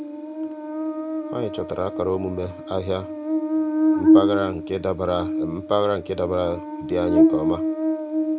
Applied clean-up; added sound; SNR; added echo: none; Buzz; -4 dB; none.